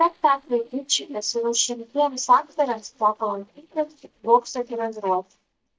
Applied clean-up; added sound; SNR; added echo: neural mask model DeepFilterNet 3.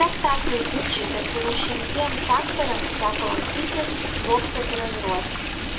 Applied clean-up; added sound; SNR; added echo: none; Stream; -1 dB; reverberation time 0.4 s.